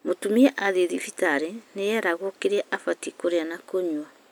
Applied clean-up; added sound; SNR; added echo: none; none; none; none.